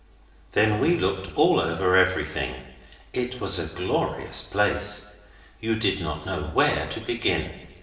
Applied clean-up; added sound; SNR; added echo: none; none; none; reverberation time 0.9 s.